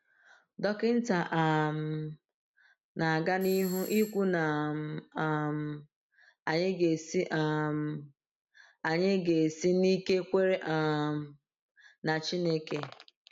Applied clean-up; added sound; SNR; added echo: none; Doorbell; 18 dB; none.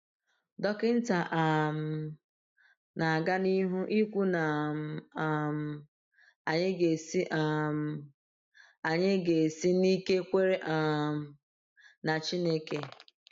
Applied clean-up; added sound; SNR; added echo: neural mask model DeepFilterNet 3.